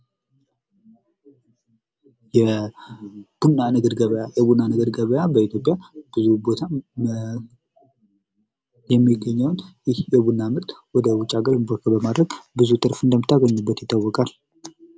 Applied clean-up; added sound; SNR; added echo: none; none; none; none.